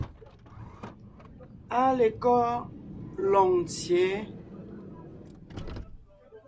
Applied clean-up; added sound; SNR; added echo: none; Car; 13 dB; none.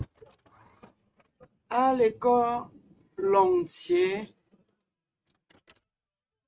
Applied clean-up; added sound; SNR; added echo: neural mask model RNNoise.